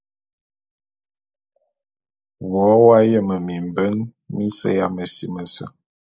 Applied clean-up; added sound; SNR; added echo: neural mask model Resemble Enhance denoiser.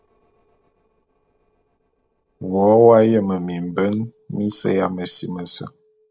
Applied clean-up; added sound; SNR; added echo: neural separator model SepFormer DNS4.